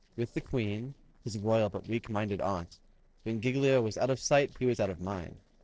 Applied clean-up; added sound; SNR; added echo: neural separator model SepFormer DNS4.